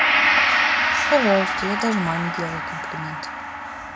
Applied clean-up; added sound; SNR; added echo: none; Gong; -4 dB; reverberation time 1.9 s.